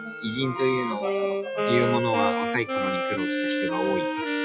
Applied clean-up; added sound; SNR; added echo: classical method log-MMSE.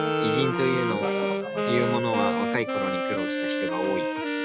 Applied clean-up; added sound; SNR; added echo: none; Wind instrument, woodwind instrument + Bowed string instrument; -3 dB; none.